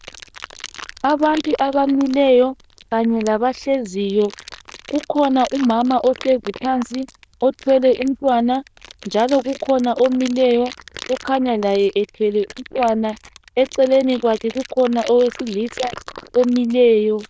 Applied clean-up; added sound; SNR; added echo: neural diffusion model UNIVERSE++.